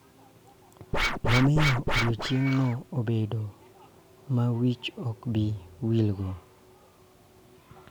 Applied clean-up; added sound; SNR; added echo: none; Scratching (performance technique); 0 dB; none.